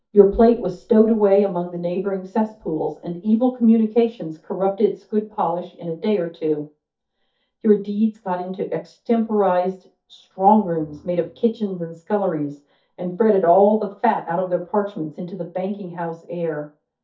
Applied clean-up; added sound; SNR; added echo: neural mask model DeepFilterNet 3.